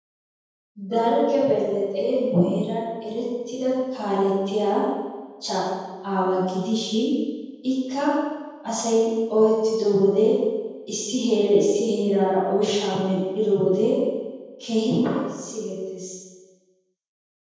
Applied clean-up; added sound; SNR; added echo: none; none; none; reverberation time 1.2 s.